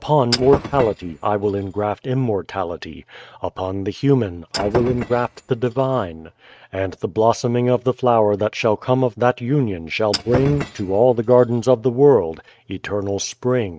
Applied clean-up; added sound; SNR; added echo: neural mask model RNNoise.